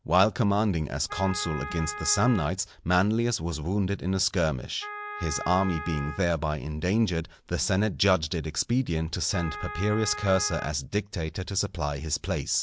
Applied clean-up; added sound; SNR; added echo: none; Wind instrument, woodwind instrument; 12 dB; none.